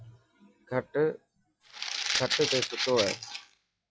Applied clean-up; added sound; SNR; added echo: classical method log-MMSE.